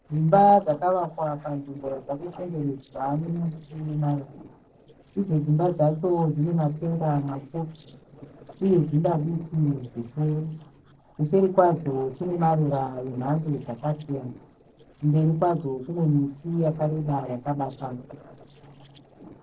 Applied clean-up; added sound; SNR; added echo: neural separator model SepFormer DNS4.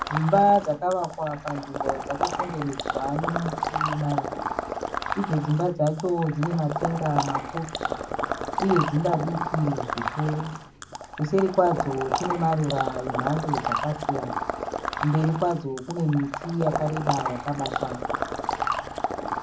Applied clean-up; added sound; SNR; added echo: none; Water / Liquid; 3 dB; reverberation time 0.4 s.